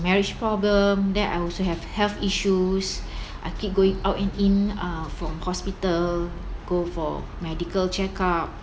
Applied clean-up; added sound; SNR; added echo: none; none; none; none.